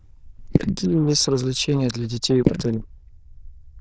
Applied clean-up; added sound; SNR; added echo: neural diffusion model UNIVERSE++.